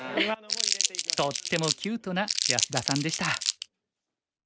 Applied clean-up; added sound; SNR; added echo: none; Crumpling, crinkling; -1 dB; none.